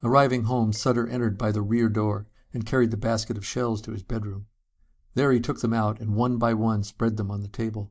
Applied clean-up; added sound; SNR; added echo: neural mask model DeepFilterNet 3.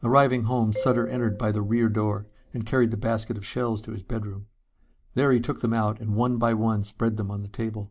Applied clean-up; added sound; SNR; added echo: none; Marimba, xylophone; 13 dB; none.